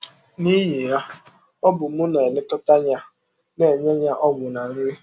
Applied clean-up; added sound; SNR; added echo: none; none; none; none.